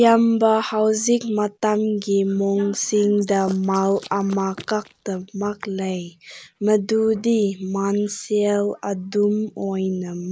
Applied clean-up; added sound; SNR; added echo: neural mask model Resemble Enhance denoiser.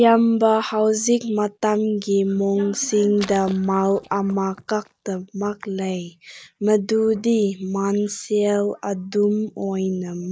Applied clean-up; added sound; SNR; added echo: neural mask model DeepFilterNet 3.